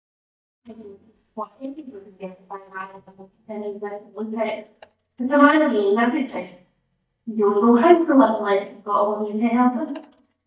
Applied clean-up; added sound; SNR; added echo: neural mask model DeepFilterNet 3.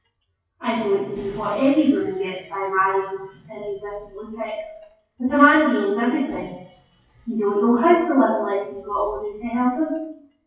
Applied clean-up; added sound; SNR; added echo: classical method WPE with log-MMSE.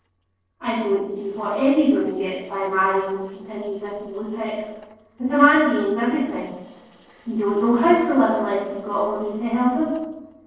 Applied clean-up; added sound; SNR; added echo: neural separator model SepFormer DNS4.